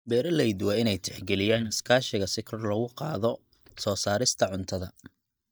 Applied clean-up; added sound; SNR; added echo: neural mask model DeepFilterNet 3.